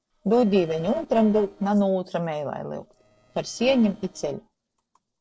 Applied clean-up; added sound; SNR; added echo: neural separator model SepFormer DNS4.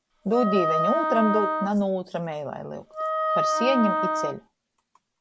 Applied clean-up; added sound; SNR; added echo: none; Wind instrument, woodwind instrument; -1 dB; none.